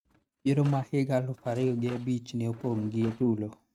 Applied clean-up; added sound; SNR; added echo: neural mask model RNNoise.